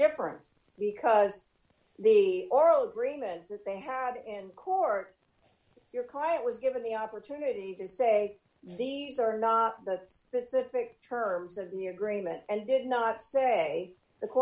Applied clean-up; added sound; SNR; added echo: none; none; none; none.